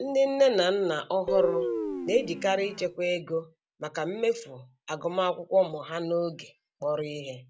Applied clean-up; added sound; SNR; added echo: none; Guitar; 3 dB; none.